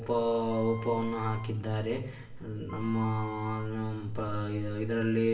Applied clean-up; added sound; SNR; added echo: none; Wind instrument, woodwind instrument; 16 dB; reverberation time 0.6 s.